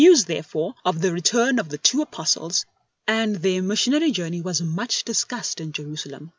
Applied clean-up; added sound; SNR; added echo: none; none; none; none.